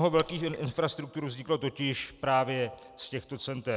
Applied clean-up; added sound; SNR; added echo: none; Raindrop / Splash, splatter; 11 dB; none.